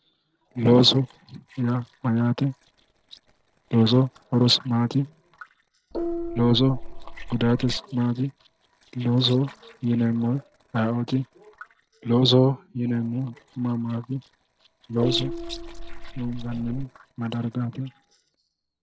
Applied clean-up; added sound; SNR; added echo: neural separator model SepFormer DNS4.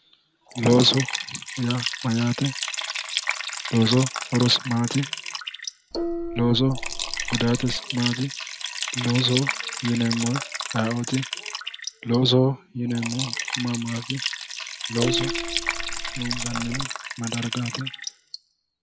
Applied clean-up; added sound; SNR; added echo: none; Gong + Liquid; 5 dB; none.